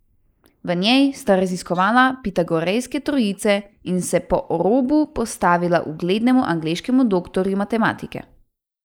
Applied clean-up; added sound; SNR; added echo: neural mask model Resemble Enhance denoiser.